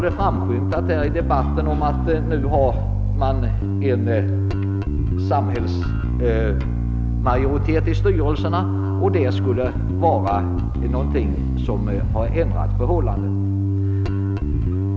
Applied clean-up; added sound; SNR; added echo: none; Bass guitar; -4 dB; none.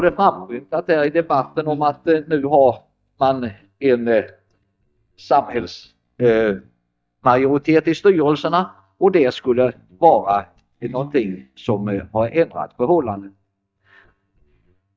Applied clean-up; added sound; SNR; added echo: neural mask model DeepFilterNet 3.